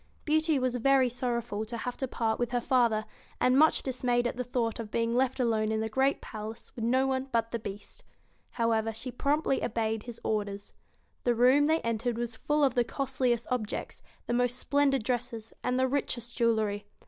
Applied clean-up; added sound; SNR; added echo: none; none; none; none.